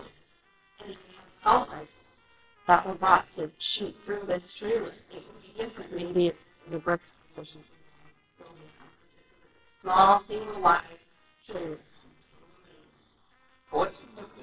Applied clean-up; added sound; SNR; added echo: neural separator model SepFormer WHAMR!.